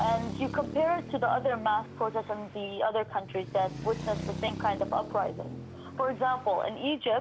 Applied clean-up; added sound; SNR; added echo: none; Traffic noise, roadway noise; 10 dB; none.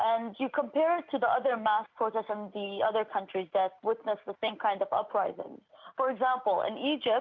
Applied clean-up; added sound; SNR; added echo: none; none; none; none.